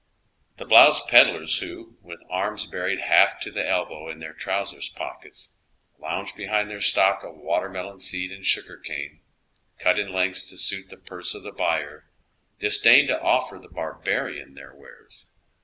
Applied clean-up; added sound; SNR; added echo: none; none; none; none.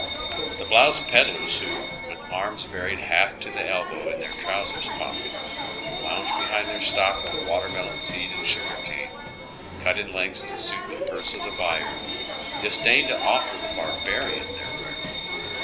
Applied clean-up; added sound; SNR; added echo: none; Bell; 3 dB; none.